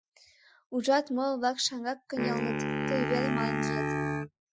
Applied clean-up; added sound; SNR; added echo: classical method Wiener filter.